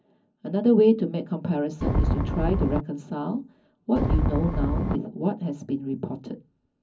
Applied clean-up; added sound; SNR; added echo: none; Wind; -3 dB; reverberation time 0.4 s.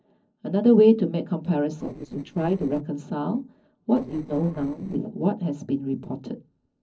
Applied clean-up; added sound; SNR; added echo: neural separator model SepFormer DNS4.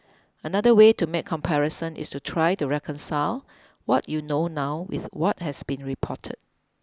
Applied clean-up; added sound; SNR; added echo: none; none; none; none.